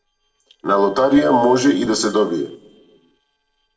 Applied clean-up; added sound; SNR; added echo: neural separator model SepFormer DNS4.